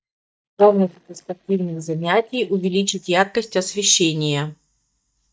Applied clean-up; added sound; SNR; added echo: neural mask model DeepFilterNet 3.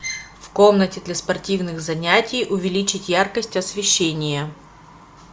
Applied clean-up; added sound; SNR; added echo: none; none; none; none.